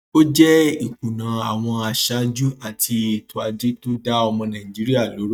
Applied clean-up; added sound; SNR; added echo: neural mask model DeepFilterNet 3.